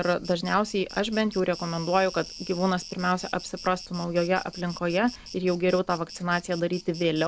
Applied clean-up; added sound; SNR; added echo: none; Insect; 17 dB; none.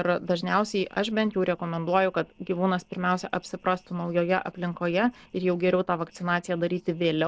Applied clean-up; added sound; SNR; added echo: neural separator model SepFormer DNS4.